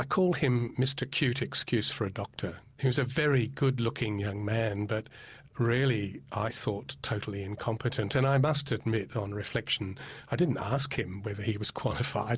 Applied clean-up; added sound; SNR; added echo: none; none; none; none.